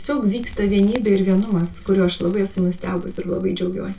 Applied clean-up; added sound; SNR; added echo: none; Crackle; 17 dB; reverberation time 0.2 s.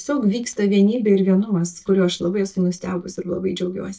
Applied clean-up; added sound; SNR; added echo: neural mask model DeepFilterNet 3.